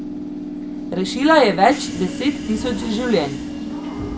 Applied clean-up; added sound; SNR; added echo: none; Subway, metro, underground / Train; 7 dB; reverberation time 0.4 s.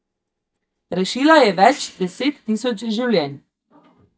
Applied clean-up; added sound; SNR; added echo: neural mask model DeepFilterNet 3.